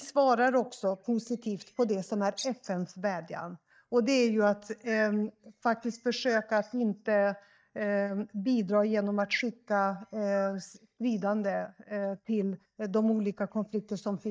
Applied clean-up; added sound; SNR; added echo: neural mask model DeepFilterNet 3.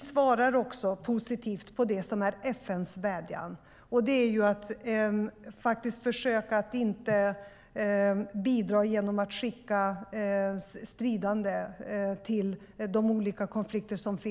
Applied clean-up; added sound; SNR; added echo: none; none; none; none.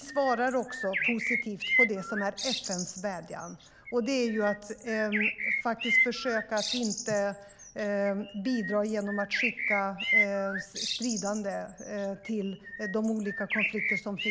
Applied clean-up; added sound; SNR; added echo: none; Bird; 1 dB; none.